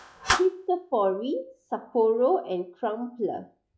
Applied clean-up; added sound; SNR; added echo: classical method log-MMSE.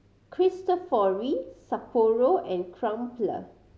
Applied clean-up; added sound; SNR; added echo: none; none; none; none.